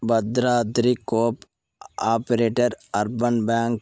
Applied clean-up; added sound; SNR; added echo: none; none; none; none.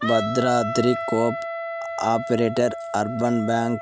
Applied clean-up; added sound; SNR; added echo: none; Wind instrument, woodwind instrument; 7 dB; none.